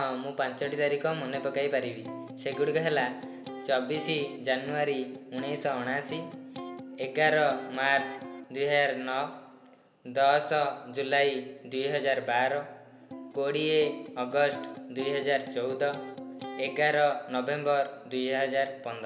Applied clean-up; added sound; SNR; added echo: none; Electric guitar; 12 dB; none.